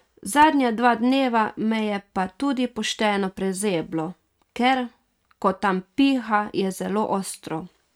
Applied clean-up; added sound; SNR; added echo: neural mask model RNNoise.